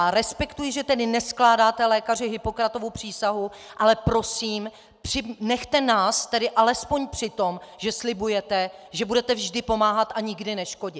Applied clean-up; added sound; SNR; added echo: none; none; none; none.